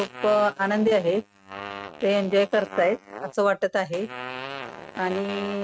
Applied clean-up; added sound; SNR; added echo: neural mask model RNNoise.